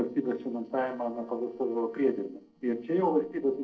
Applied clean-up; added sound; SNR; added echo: neural separator model SepFormer DNS4.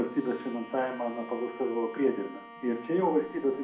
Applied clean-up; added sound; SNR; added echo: none; Bowed string instrument; 16 dB; reverberation time 0.5 s.